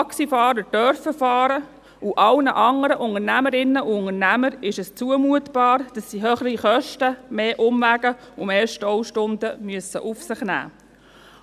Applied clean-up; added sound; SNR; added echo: none; none; none; none.